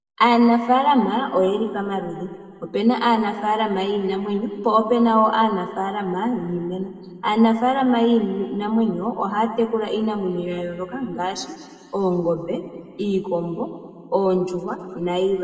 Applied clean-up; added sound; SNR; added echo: none; none; none; reverberation time 1.8 s.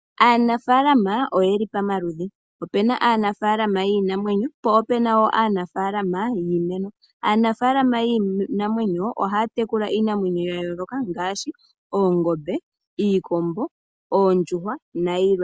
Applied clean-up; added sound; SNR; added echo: none; none; none; none.